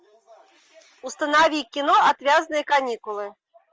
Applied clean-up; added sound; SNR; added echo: none; none; none; none.